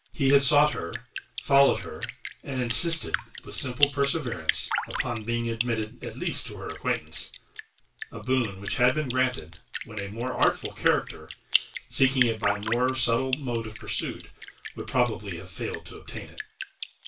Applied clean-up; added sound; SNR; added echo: none; Drip; 5 dB; reverberation time 0.1 s.